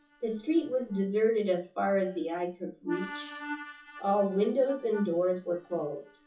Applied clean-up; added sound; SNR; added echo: classical method WPE with log-MMSE.